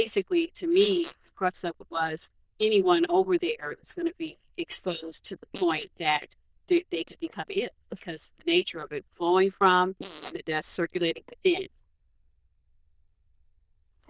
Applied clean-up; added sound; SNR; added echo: neural diffusion model UNIVERSE++.